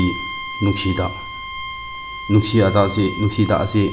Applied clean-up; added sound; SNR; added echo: none; Bowed string instrument; 11 dB; none.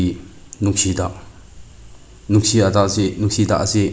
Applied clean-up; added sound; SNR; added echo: none; none; none; none.